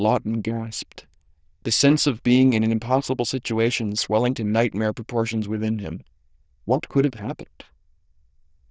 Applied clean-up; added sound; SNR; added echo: neural diffusion model UNIVERSE++.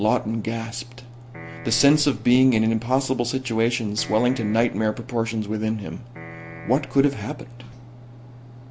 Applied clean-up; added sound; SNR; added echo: none; Piano; 16 dB; none.